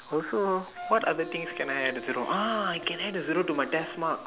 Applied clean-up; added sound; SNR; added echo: none; Wind instrument, woodwind instrument; 14 dB; none.